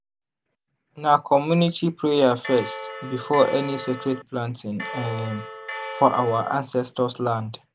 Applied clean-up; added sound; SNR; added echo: none; Bell; 10 dB; none.